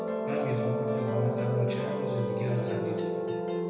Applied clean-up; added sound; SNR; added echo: none; Musical instrument; -3 dB; reverberation time 1.1 s.